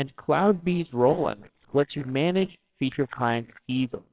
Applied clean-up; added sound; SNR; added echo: neural separator model SepFormer WHAMR!.